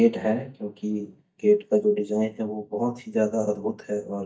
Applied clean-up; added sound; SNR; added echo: neural mask model DeepFilterNet 3.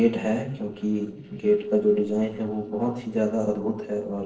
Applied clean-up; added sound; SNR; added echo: neural separator model SepFormer DNS4.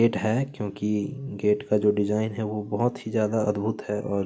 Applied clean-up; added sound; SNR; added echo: none; none; none; none.